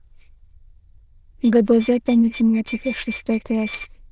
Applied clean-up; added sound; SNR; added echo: neural diffusion model UNIVERSE++.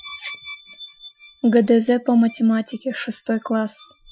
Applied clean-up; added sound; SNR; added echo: classical method Wiener filter.